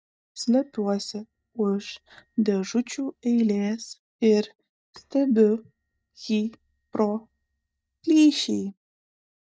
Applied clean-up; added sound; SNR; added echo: neural mask model DeepFilterNet 3.